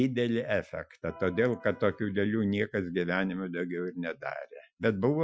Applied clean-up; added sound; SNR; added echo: classical method Wiener filter.